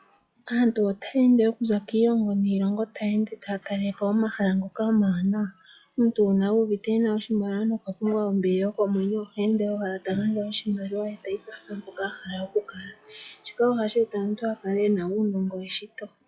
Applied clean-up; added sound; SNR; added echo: classical method log-MMSE.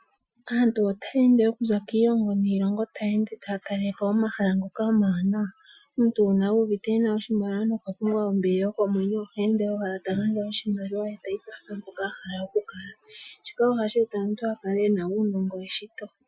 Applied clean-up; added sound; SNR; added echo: classical method Wiener filter.